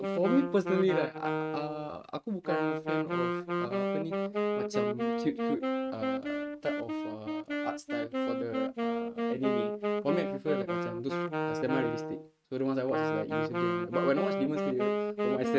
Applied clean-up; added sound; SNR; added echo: neural mask model RNNoise.